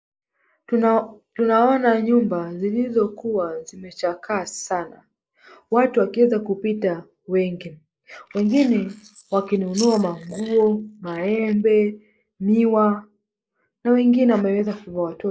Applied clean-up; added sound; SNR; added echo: neural mask model Resemble Enhance denoiser.